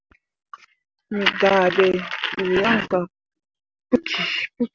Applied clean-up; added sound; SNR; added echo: none; none; none; none.